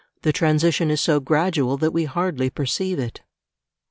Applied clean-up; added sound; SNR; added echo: none; none; none; none.